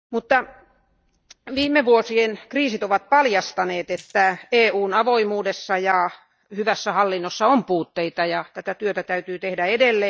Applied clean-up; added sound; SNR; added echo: neural mask model DeepFilterNet 3.